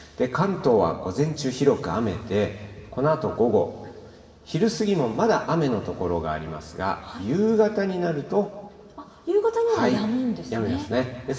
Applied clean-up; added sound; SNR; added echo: none; none; none; reverberation time 1.8 s.